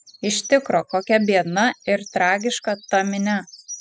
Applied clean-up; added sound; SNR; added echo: classical method spectral subtraction.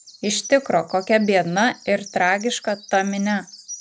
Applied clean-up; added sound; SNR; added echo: none; Bird vocalization, bird call, bird song; 20 dB; none.